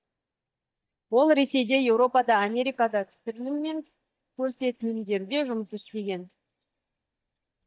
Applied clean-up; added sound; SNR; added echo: neural mask model DeepFilterNet 3.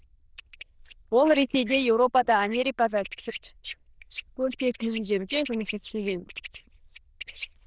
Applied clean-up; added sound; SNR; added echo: neural diffusion model UNIVERSE++.